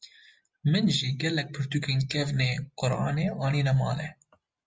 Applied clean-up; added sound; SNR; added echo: none; none; none; none.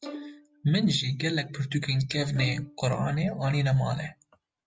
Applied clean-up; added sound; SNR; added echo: none; Bowed string instrument; 19 dB; none.